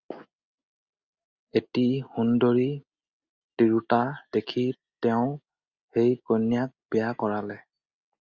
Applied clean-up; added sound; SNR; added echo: none; none; none; none.